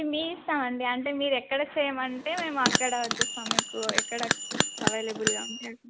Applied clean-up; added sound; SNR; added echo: none; Bell; -1 dB; none.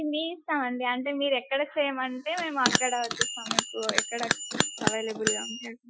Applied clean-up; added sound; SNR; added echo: classical method Wiener filter.